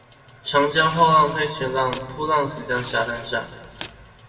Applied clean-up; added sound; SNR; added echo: none; Packing tape, duct tape; 13 dB; reverberation time 1.6 s.